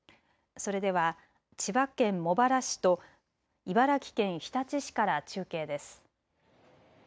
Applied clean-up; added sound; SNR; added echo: none; none; none; none.